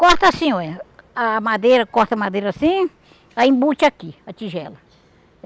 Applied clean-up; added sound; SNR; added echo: none; none; none; none.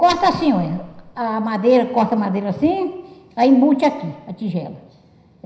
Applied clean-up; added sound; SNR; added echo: none; none; none; reverberation time 0.9 s.